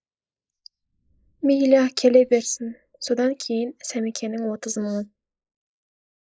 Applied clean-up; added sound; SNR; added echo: neural mask model Resemble Enhance denoiser.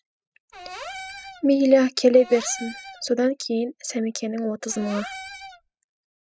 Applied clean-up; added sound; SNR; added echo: classical method spectral subtraction.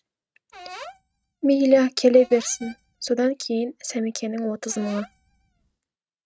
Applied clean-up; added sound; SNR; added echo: neural mask model RNNoise.